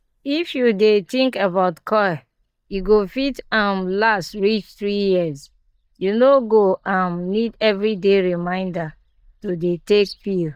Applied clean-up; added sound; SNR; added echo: neural mask model DeepFilterNet 3.